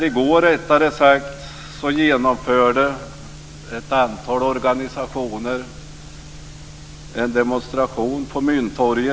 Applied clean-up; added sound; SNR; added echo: none; none; none; none.